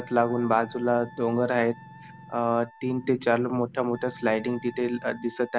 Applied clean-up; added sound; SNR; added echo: none; Engine + Wind instrument, woodwind instrument; 20 dB; none.